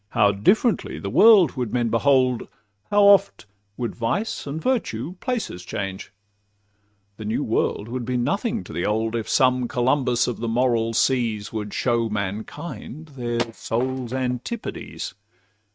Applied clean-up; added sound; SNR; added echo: neural mask model RNNoise.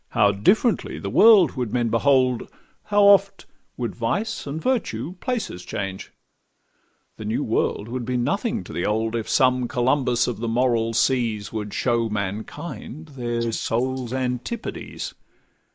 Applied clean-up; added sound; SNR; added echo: neural mask model Resemble Enhance denoiser.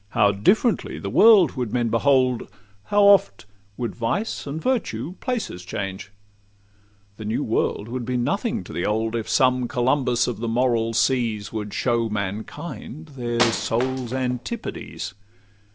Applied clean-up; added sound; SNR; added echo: none; Wood; 8 dB; none.